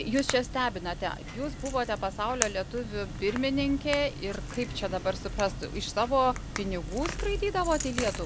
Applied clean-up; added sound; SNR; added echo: none; Crack / Crackle; 6 dB; none.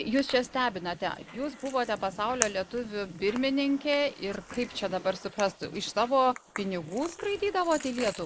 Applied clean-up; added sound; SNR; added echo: neural mask model Resemble Enhance denoiser.